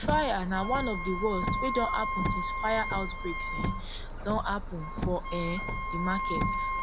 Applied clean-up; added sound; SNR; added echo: none; Wind instrument, woodwind instrument + Car; 0 dB; none.